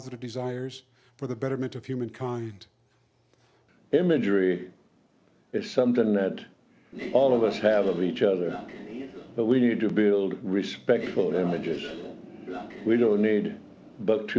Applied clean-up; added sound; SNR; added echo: none; Train; 12 dB; none.